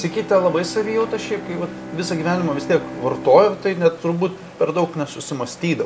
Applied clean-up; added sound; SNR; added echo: none; Bowed string instrument; 14 dB; none.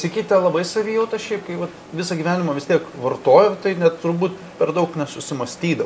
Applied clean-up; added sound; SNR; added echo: none; none; none; none.